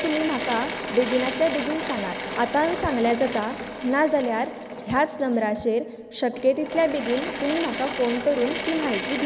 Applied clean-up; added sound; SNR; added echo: none; Drill / Mechanisms; 8 dB; none.